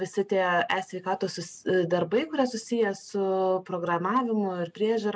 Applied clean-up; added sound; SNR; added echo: none; none; none; none.